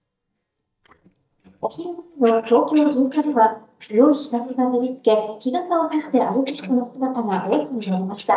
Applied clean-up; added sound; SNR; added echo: neural mask model DeepFilterNet 3.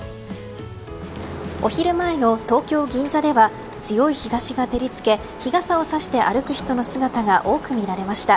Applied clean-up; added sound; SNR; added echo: none; none; none; none.